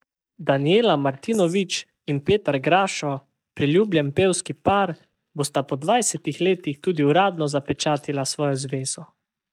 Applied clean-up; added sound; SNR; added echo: neural mask model DeepFilterNet 3.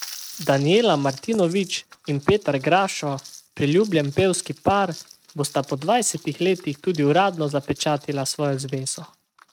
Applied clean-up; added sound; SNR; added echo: neural mask model RNNoise.